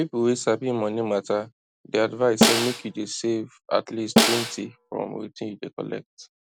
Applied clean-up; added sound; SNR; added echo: none; Snare drum; -2 dB; none.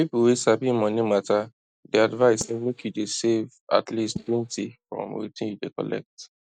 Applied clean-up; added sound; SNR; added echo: neural mask model DeepFilterNet 3.